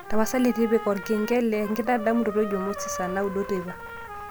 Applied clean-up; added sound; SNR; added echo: none; Trumpet; 12 dB; none.